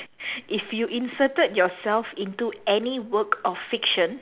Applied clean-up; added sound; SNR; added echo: none; none; none; none.